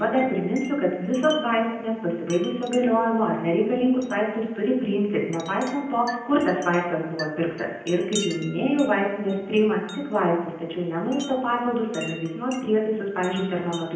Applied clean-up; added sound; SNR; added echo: none; Wind chime; 18 dB; reverberation time 0.9 s.